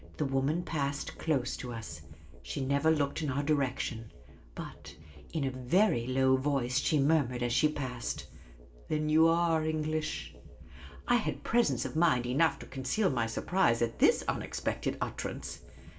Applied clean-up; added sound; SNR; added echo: none; Musical instrument; 19 dB; reverberation time 0.3 s.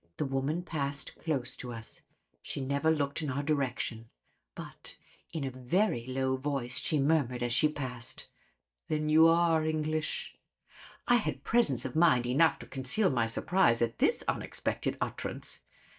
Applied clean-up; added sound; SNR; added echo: neural mask model DeepFilterNet 3.